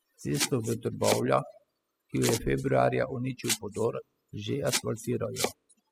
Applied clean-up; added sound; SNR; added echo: classical method spectral subtraction.